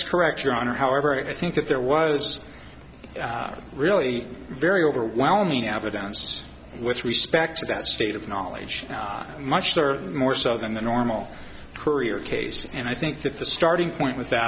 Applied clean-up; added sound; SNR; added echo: none; none; none; none.